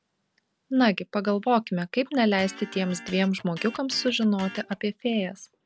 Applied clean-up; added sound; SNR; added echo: none; Electric guitar; 17 dB; none.